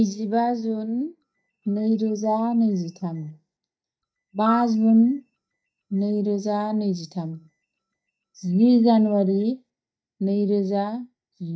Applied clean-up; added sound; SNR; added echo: neural mask model DeepFilterNet 3.